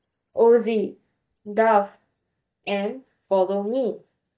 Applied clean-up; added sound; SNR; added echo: neural mask model DeepFilterNet 3.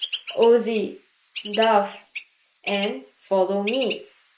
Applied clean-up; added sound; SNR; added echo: neural mask model Resemble Enhance denoiser.